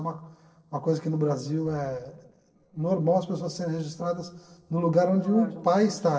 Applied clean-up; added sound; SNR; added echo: neural separator model SepFormer DNS4.